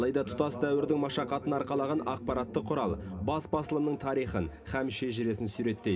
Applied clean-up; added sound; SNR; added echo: none; none; none; reverberation time 0.3 s.